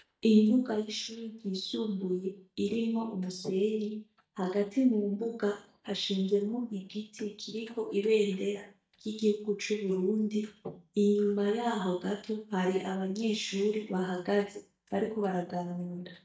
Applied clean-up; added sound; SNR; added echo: neural mask model DeepFilterNet 3.